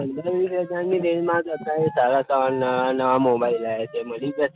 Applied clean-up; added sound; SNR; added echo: none; Wind instrument, woodwind instrument; 19 dB; none.